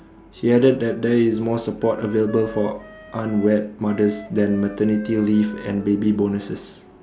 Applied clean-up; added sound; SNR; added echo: none; Wind instrument, woodwind instrument; 20 dB; none.